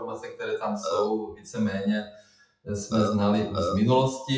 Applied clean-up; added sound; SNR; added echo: classical method WPE with log-MMSE.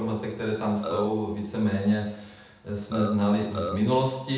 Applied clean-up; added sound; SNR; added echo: none; Burping, eructation; 7 dB; reverberation time 0.8 s.